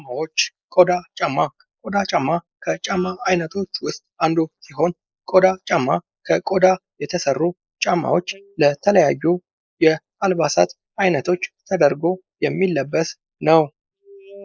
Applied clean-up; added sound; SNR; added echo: neural mask model Resemble Enhance denoiser.